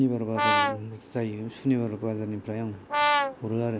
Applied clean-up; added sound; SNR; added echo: none; Brass instrument; -3 dB; none.